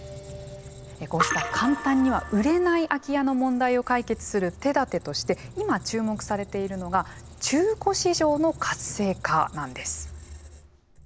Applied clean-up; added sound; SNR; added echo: none; Squeak; 17 dB; none.